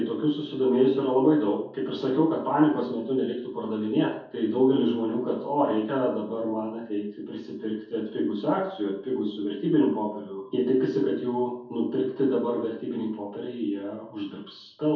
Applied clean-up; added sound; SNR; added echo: none; none; none; reverberation time 0.6 s.